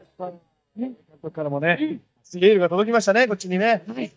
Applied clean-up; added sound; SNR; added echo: neural mask model DeepFilterNet 3.